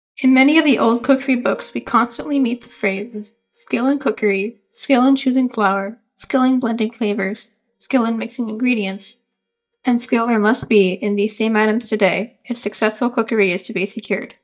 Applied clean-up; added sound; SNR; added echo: neural mask model DeepFilterNet 3.